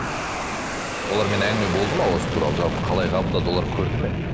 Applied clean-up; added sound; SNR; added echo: none; Fixed-wing aircraft, airplane; 0 dB; none.